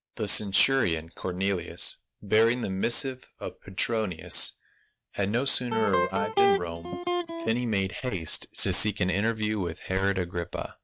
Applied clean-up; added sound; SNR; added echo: neural mask model RNNoise.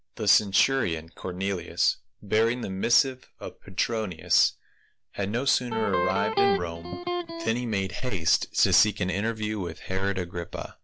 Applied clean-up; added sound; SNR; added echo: none; Electric guitar; 1 dB; none.